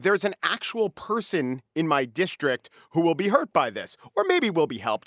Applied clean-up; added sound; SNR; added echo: none; none; none; none.